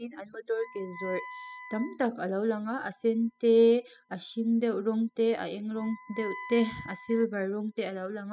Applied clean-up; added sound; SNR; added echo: classical method spectral subtraction.